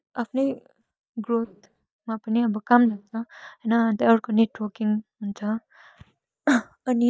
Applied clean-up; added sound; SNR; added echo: neural mask model DeepFilterNet 3.